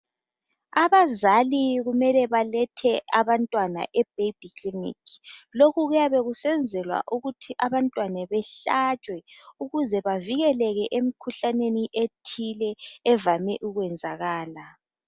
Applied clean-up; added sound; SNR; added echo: none; none; none; none.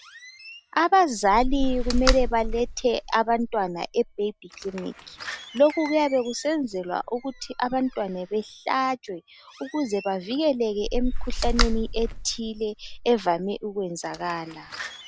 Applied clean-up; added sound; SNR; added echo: none; Slam; 5 dB; none.